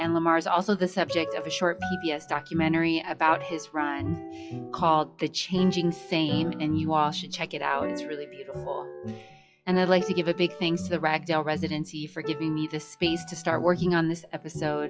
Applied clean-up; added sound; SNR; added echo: classical method WPE with log-MMSE.